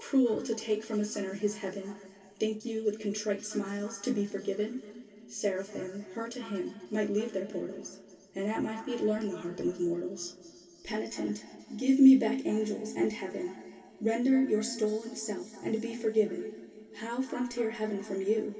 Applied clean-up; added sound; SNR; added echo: none; none; none; reverberation time 2.9 s.